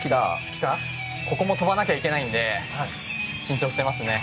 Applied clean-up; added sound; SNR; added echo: none; none; none; none.